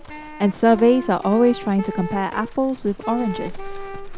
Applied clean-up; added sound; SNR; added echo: none; Wind instrument, woodwind instrument + Livestock, farm animals, working animals; 12 dB; none.